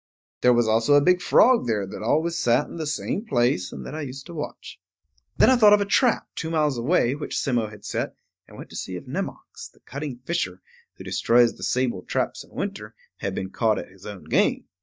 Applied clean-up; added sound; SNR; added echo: neural mask model DeepFilterNet 3.